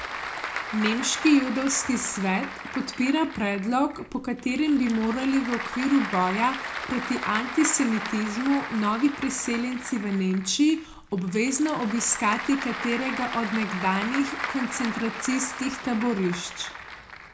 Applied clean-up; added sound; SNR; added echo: none; Applause / Crowd; 9 dB; reverberation time 0.3 s.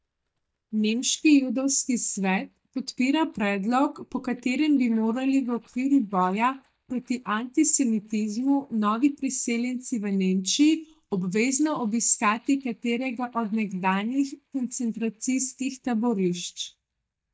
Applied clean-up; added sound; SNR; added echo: neural mask model DeepFilterNet 3.